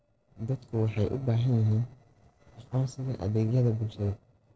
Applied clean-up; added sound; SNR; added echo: neural separator model SepFormer DNS4.